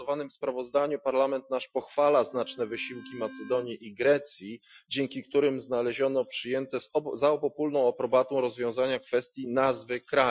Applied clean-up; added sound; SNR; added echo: classical method Wiener filter.